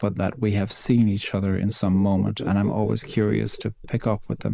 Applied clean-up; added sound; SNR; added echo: neural mask model Resemble Enhance denoiser.